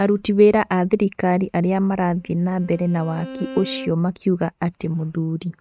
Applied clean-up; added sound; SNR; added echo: neural mask model RNNoise.